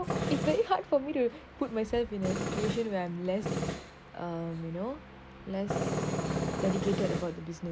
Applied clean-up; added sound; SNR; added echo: none; Tools; 3 dB; none.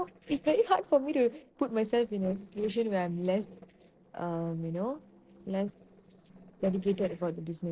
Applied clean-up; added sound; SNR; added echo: neural separator model SepFormer DNS4.